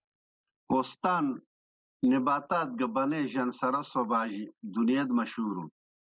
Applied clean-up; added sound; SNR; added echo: neural mask model Resemble Enhance denoiser.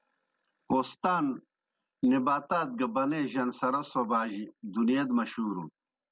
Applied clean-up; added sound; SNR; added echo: none; none; none; none.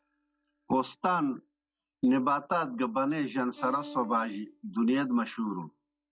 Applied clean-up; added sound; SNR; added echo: classical method log-MMSE.